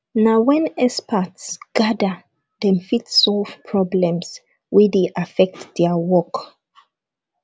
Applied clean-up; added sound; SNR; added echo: none; none; none; none.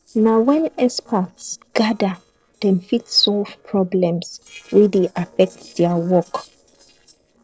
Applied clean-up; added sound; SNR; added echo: neural separator model SepFormer DNS4.